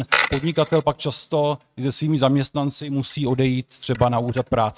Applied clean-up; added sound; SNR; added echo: neural mask model RNNoise.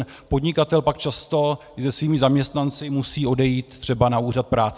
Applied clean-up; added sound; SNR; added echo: none; none; none; none.